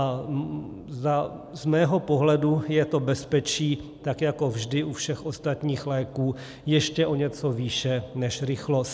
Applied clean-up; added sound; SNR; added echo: none; none; none; none.